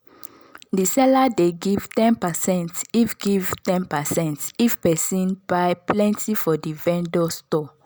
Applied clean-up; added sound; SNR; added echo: none; none; none; none.